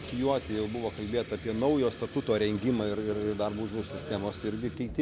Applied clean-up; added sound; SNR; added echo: none; Sink (filling or washing) / Water tap, faucet; 15 dB; none.